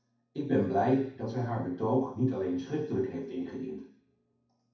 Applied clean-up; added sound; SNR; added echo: none; none; none; reverberation time 0.6 s.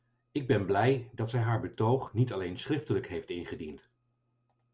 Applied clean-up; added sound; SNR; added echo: none; none; none; none.